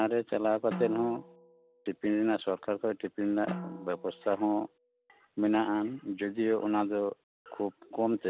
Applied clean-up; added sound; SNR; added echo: none; Drum; 13 dB; none.